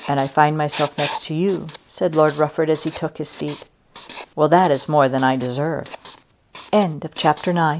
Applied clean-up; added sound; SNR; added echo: none; Writing; 12 dB; none.